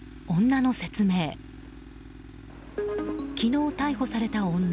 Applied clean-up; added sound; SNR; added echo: none; Tools; 16 dB; none.